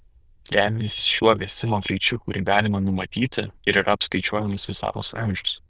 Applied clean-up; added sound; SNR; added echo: neural diffusion model UNIVERSE++.